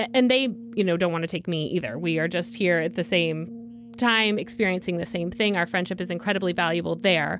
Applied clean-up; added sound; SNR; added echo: none; Brass instrument; 18 dB; none.